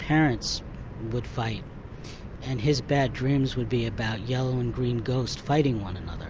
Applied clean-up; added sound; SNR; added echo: none; none; none; none.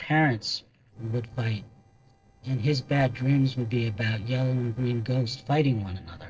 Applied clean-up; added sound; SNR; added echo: neural separator model SepFormer DNS4.